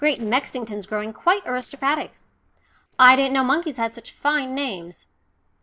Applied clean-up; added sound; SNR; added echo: neural separator model SepFormer DNS4.